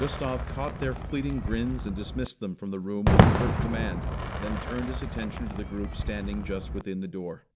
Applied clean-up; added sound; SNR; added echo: none; Fireworks; -4 dB; none.